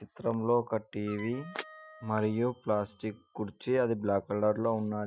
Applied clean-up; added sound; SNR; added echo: classical method Wiener filter.